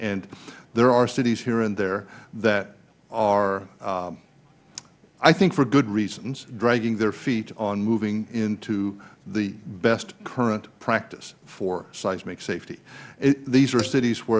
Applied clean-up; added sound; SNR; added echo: none; none; none; none.